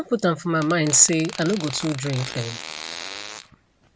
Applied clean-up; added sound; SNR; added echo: none; Fart; 13 dB; none.